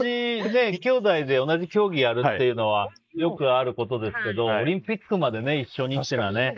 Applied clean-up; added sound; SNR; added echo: neural mask model Resemble Enhance denoiser.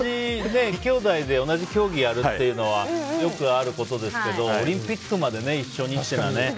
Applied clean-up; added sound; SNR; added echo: none; Stream; 19 dB; none.